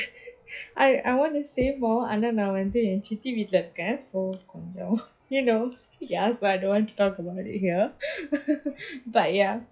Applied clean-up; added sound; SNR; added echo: classical method log-MMSE.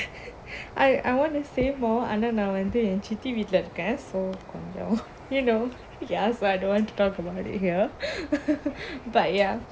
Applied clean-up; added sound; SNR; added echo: none; Bird; 19 dB; none.